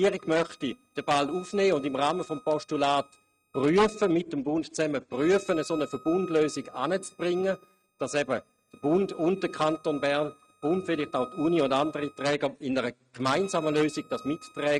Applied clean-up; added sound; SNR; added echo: neural mask model RNNoise.